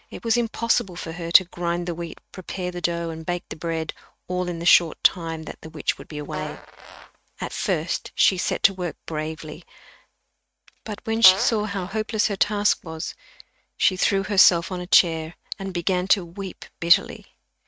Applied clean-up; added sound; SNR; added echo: neural mask model RNNoise.